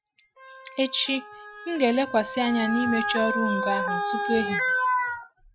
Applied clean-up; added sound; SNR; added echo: classical method Wiener filter.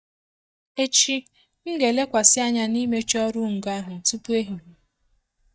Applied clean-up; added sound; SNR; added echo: neural mask model DeepFilterNet 3.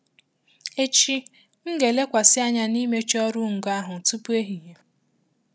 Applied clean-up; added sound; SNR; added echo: none; none; none; none.